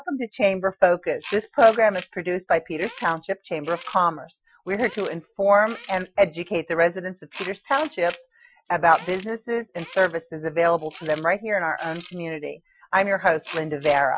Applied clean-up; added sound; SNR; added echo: classical method Wiener filter.